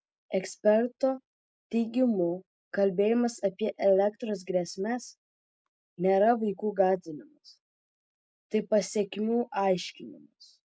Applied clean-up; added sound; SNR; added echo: none; none; none; none.